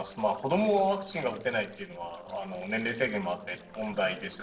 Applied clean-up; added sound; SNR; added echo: neural separator model SepFormer DNS4.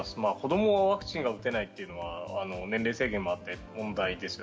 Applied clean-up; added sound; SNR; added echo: none; none; none; none.